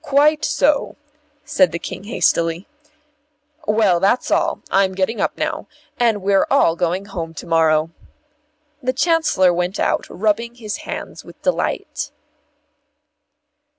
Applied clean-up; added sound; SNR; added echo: none; none; none; none.